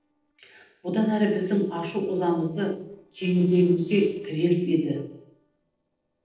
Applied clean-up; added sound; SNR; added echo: neural separator model SepFormer DNS4.